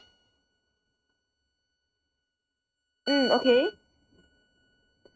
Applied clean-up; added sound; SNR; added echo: neural mask model RNNoise.